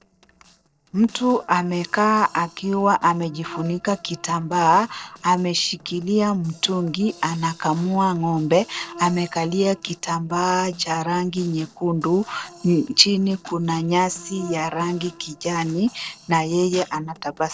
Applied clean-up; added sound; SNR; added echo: neural separator model SepFormer DNS4.